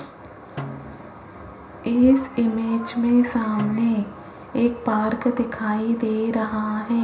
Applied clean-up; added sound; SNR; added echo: none; Snare drum; 18 dB; reverberation time 0.5 s.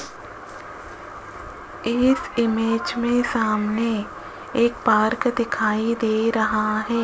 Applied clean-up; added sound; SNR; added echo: none; none; none; none.